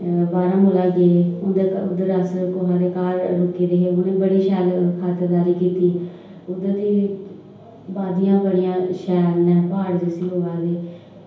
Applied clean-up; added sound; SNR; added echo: none; none; none; reverberation time 0.9 s.